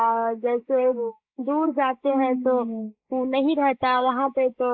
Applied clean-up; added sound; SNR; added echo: neural mask model Resemble Enhance denoiser.